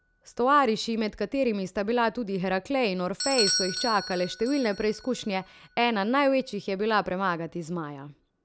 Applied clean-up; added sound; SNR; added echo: none; Bell / Doorbell; 11 dB; none.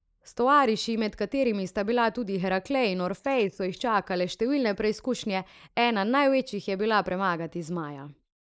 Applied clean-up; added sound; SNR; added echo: neural mask model Resemble Enhance denoiser.